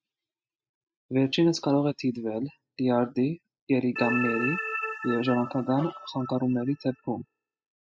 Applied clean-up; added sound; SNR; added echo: classical method spectral subtraction.